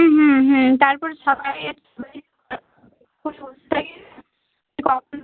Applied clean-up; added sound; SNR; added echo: none; none; none; none.